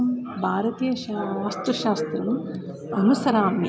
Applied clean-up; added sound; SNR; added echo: none; none; none; none.